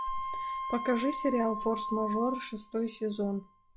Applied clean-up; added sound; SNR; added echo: classical method log-MMSE.